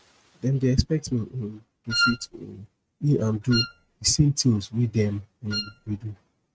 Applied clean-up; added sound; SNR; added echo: neural mask model RNNoise.